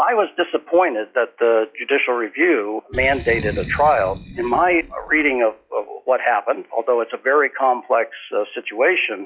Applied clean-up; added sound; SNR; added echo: classical method log-MMSE.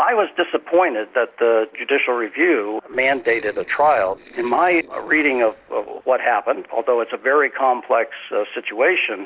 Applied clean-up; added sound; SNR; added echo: neural separator model SepFormer DNS4.